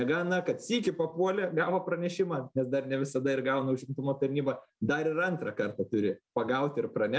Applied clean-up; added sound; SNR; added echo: none; none; none; none.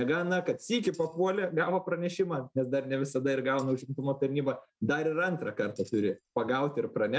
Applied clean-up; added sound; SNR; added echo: neural mask model RNNoise.